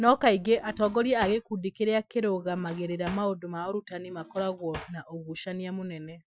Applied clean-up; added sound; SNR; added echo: classical method Wiener filter.